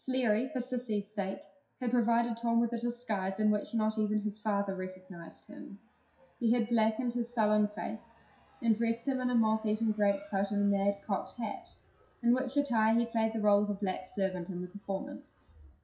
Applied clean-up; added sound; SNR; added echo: classical method WPE with log-MMSE.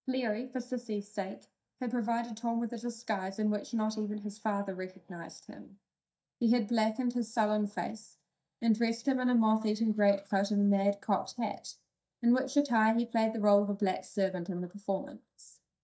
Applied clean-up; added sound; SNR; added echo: neural mask model DeepFilterNet 3.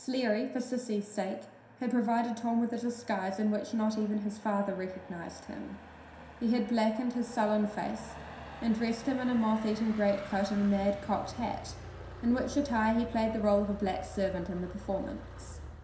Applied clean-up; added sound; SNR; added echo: none; Motor vehicle (road); 15 dB; reverberation time 0.7 s.